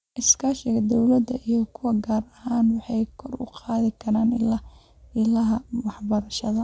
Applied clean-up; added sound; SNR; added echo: none; none; none; none.